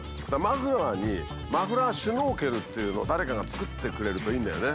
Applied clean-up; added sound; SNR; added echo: none; none; none; none.